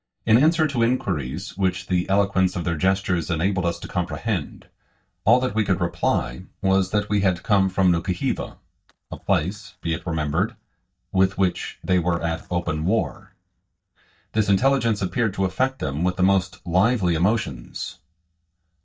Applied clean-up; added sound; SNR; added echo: neural mask model DeepFilterNet 3.